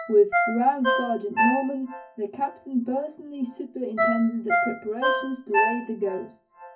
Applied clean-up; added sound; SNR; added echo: none; Ringtone; 1 dB; reverberation time 0.3 s.